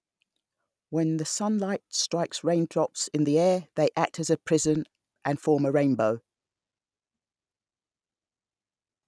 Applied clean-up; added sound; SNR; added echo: none; none; none; none.